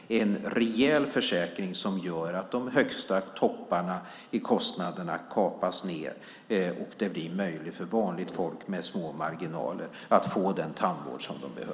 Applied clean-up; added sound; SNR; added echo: none; none; none; none.